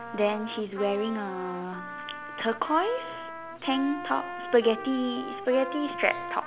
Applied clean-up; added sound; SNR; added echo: none; Trumpet; 9 dB; none.